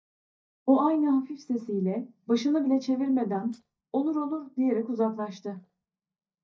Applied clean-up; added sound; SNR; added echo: neural mask model DeepFilterNet 3.